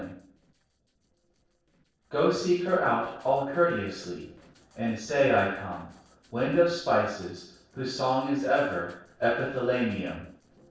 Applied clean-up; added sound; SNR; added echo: neural separator model SepFormer DNS4.